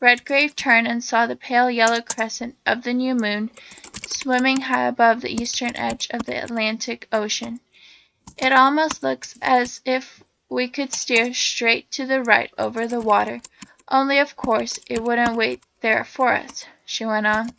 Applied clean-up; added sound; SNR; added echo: neural mask model RNNoise.